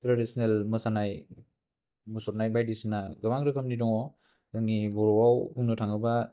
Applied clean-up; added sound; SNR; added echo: neural mask model DeepFilterNet 3.